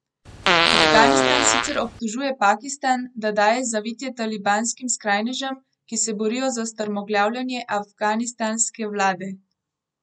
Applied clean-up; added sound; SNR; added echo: none; Fart; -5 dB; none.